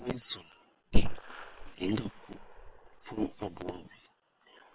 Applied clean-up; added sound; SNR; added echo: neural separator model SepFormer WHAM!.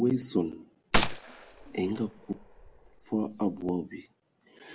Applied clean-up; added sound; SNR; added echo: none; Gunshot, gunfire; 0 dB; none.